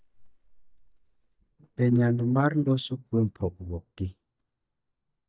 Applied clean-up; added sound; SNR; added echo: neural mask model DeepFilterNet 3.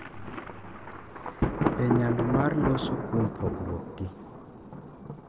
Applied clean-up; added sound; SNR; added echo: none; Thunder; 0 dB; none.